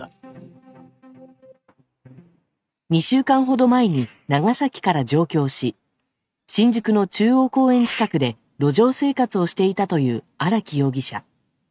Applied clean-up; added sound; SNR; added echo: neural mask model RNNoise.